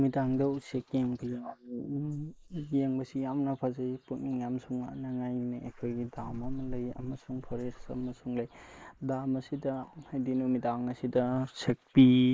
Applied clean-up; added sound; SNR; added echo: neural mask model Resemble Enhance denoiser.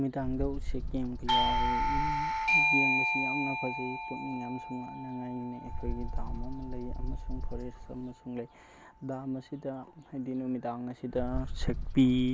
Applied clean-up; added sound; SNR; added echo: none; Doorbell + Bird; -2 dB; none.